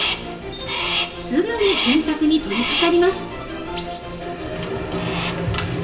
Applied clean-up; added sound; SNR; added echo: none; Crow; 6 dB; reverberation time 1.0 s.